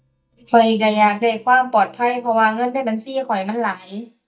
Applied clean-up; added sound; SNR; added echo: neural mask model DeepFilterNet 3.